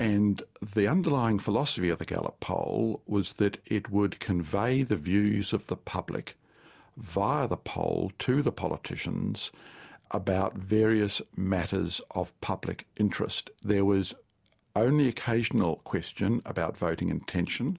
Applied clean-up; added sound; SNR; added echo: none; none; none; none.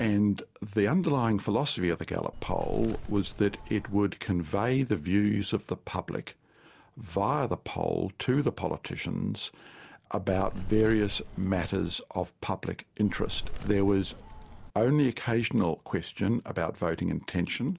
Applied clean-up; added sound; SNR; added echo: none; Bird; 7 dB; none.